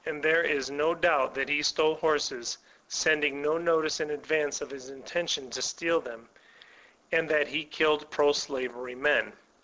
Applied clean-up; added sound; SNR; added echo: none; none; none; none.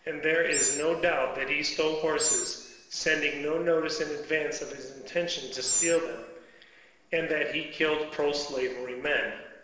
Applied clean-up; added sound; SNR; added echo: none; Animal; 3 dB; reverberation time 1.1 s.